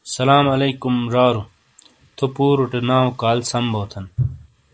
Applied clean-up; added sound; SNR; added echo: neural mask model Resemble Enhance denoiser.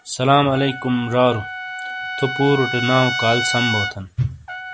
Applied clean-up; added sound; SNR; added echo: none; Trumpet; 6 dB; none.